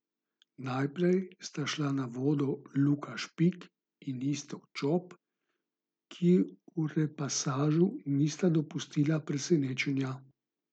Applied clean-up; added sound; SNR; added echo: none; none; none; none.